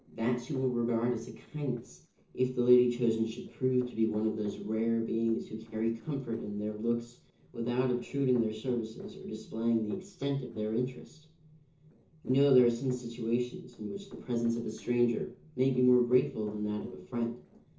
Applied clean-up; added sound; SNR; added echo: neural separator model SepFormer DNS4.